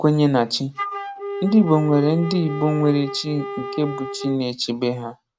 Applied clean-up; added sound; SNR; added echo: neural mask model RNNoise.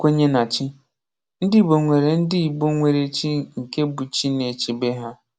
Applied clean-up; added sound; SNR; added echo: none; none; none; none.